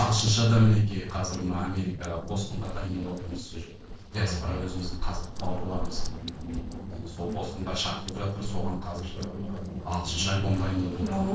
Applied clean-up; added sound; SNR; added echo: neural separator model SepFormer DNS4.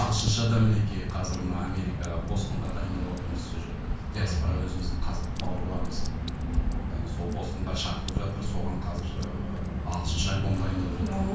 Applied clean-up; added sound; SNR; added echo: none; Drip / Water; 0 dB; reverberation time 0.5 s.